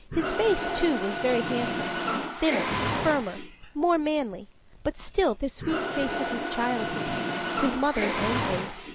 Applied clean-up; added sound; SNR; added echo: none; Mechanisms; 2 dB; none.